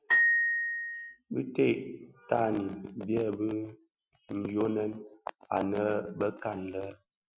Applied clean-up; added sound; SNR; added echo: classical method Wiener filter.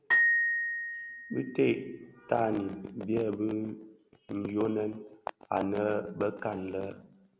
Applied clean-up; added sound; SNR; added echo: none; Glockenspiel; 0 dB; none.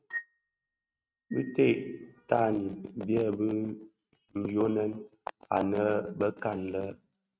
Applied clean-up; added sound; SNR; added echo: neural mask model RNNoise.